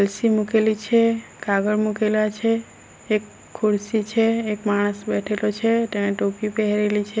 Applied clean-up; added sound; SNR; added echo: none; none; none; none.